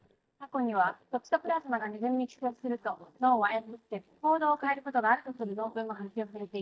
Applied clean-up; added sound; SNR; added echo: neural mask model DeepFilterNet 3.